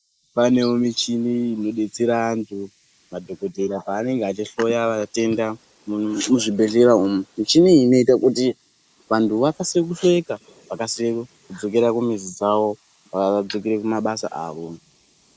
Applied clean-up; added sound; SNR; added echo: neural mask model Resemble Enhance denoiser.